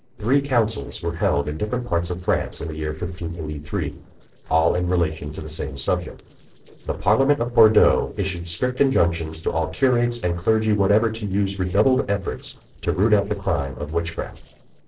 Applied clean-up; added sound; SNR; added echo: neural separator model SepFormer DNS4.